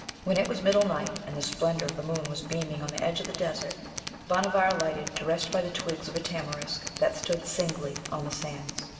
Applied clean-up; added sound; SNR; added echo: none; Tools; 10 dB; reverberation time 2.5 s.